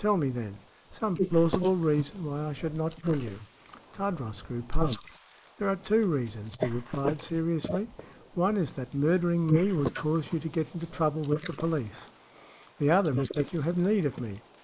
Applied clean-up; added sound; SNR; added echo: neural mask model Resemble Enhance denoiser.